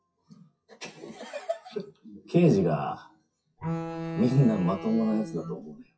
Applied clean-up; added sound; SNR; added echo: classical method WPE with log-MMSE.